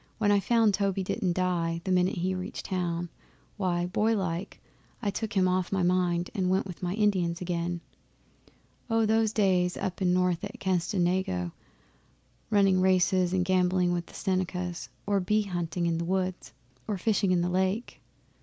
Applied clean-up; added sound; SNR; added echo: none; none; none; none.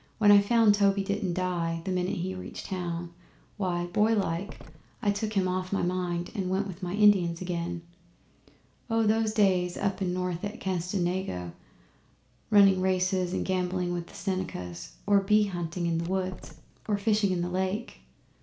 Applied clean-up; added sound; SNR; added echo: none; Door; 17 dB; reverberation time 0.4 s.